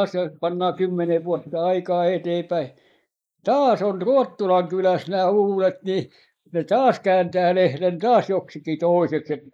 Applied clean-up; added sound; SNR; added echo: neural mask model Resemble Enhance denoiser.